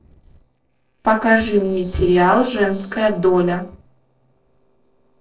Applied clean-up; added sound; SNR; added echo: neural separator model SepFormer DNS4.